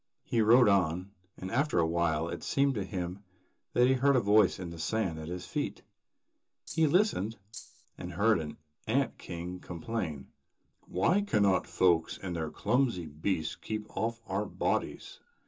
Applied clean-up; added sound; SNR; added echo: none; Rattle (instrument); 16 dB; reverberation time 0.2 s.